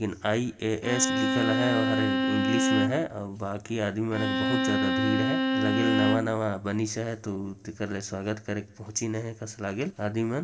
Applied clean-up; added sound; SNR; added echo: none; Bowed string instrument; -3 dB; reverberation time 2.1 s.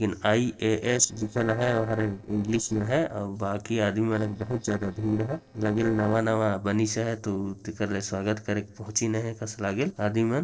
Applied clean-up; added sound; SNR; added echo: neural separator model SepFormer DNS4.